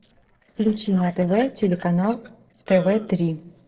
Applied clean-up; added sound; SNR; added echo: neural separator model SepFormer DNS4.